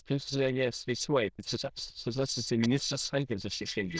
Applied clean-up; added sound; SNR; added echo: neural diffusion model UNIVERSE++.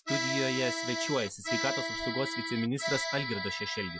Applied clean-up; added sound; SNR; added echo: classical method Wiener filter.